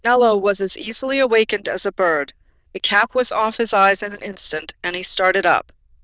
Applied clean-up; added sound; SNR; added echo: neural diffusion model UNIVERSE++.